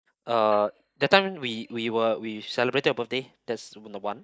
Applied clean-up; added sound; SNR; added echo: neural mask model DeepFilterNet 3.